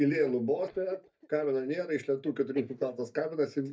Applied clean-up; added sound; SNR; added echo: neural mask model DeepFilterNet 3.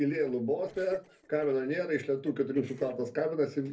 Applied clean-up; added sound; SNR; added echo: neural separator model SepFormer DNS4.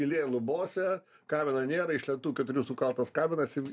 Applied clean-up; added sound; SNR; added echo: none; none; none; none.